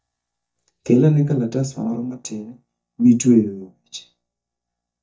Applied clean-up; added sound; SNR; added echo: neural mask model DeepFilterNet 3.